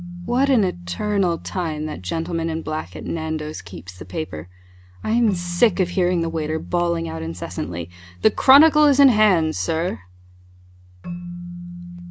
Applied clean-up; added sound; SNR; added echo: none; Keyboard (musical); 15 dB; none.